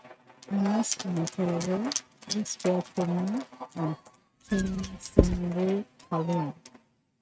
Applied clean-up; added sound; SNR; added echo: neural mask model RNNoise.